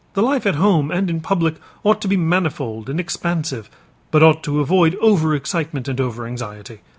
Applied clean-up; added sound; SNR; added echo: none; none; none; none.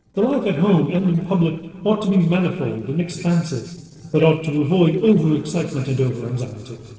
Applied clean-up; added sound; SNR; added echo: neural separator model SepFormer DNS4.